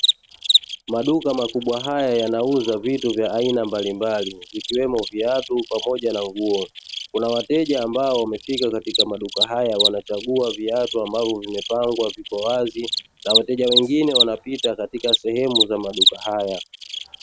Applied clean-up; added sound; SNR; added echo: neural mask model RNNoise.